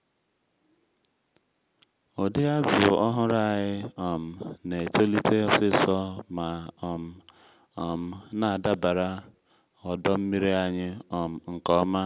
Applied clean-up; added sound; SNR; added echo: none; none; none; none.